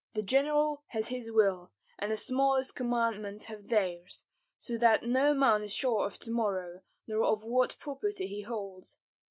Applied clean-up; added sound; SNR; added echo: none; none; none; none.